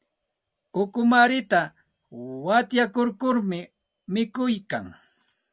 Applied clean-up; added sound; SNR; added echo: none; none; none; none.